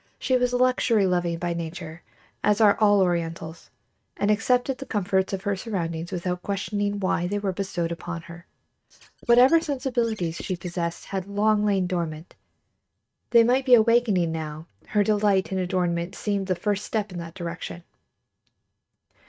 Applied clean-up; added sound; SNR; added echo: neural mask model RNNoise.